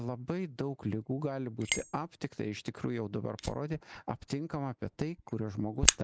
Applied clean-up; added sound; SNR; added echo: none; Fire; 2 dB; none.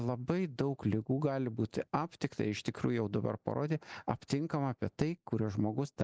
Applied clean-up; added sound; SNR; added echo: none; none; none; none.